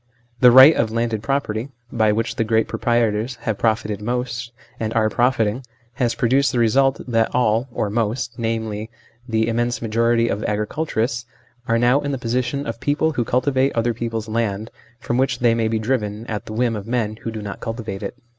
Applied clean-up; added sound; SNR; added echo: none; none; none; none.